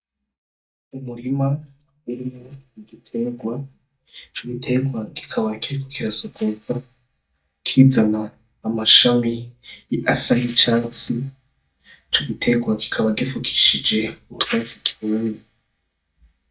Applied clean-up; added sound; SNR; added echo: neural mask model DeepFilterNet 3.